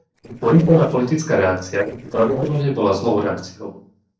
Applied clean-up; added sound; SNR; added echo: neural separator model SepFormer DNS4.